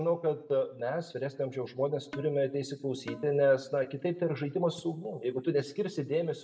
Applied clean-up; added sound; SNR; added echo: none; Percussion; 16 dB; reverberation time 0.6 s.